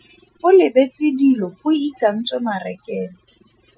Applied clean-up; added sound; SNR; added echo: classical method Wiener filter.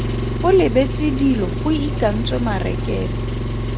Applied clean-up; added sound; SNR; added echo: none; Engine; 1 dB; none.